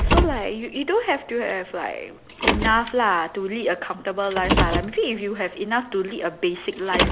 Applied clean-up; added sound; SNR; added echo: none; Car; 2 dB; none.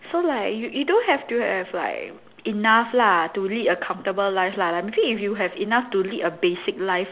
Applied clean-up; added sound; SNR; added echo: none; none; none; none.